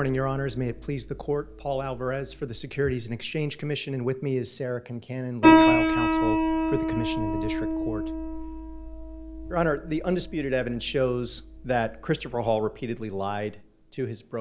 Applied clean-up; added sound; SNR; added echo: none; Piano; -1 dB; none.